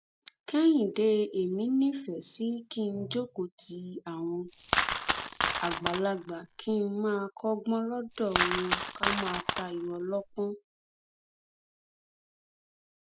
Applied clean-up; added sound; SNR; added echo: none; Coin (dropping); 1 dB; none.